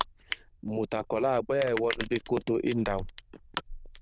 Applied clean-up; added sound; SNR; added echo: neural diffusion model UNIVERSE++.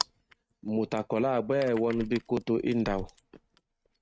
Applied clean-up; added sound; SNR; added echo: neural mask model RNNoise.